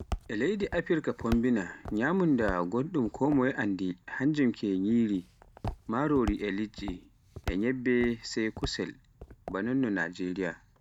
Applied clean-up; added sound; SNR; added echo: none; Walk, footsteps; 13 dB; none.